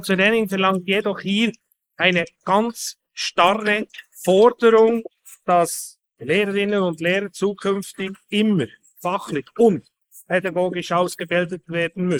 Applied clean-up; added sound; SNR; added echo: neural mask model Resemble Enhance denoiser.